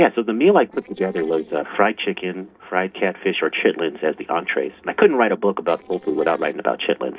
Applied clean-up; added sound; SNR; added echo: neural separator model SepFormer DNS4.